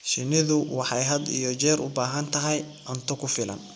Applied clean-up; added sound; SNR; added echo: none; none; none; none.